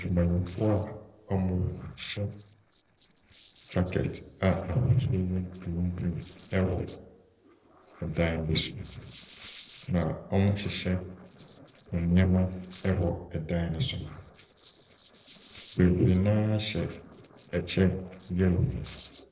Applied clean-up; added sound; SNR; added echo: neural separator model SepFormer DNS4.